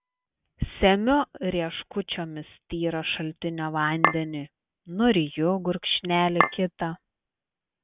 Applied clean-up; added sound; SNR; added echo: none; Chink, clink; -2 dB; none.